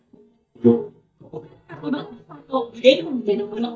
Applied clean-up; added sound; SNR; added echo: neural mask model DeepFilterNet 3.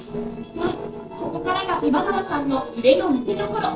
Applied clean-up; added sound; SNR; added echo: neural separator model SepFormer DNS4.